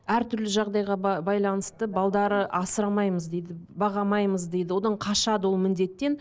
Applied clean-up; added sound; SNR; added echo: none; none; none; none.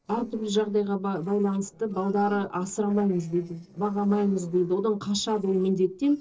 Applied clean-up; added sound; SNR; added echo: neural separator model SepFormer DNS4.